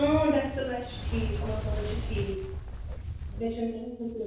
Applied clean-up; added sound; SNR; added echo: none; Fire; 3 dB; reverberation time 0.7 s.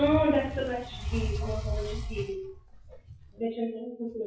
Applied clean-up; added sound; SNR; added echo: classical method WPE with log-MMSE.